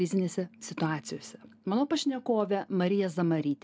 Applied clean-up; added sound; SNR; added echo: none; none; none; none.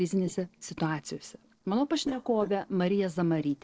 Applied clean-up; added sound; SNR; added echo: neural separator model SepFormer DNS4.